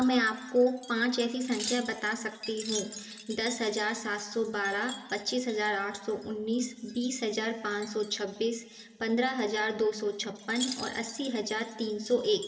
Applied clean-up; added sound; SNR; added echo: none; Wind chime; 14 dB; reverberation time 1.9 s.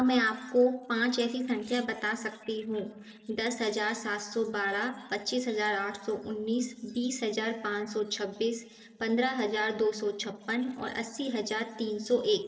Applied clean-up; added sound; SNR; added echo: neural separator model SepFormer DNS4.